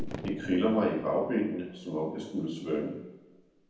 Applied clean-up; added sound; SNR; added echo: none; Fireworks; 13 dB; reverberation time 0.9 s.